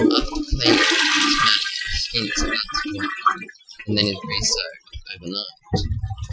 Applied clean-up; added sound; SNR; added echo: classical method Wiener filter.